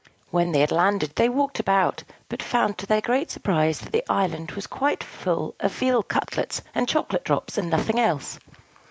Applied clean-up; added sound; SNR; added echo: none; none; none; none.